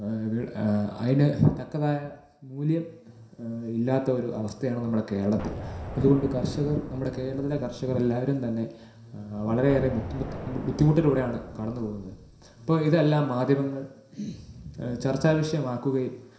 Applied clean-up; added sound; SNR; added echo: none; Explosion; 12 dB; reverberation time 0.7 s.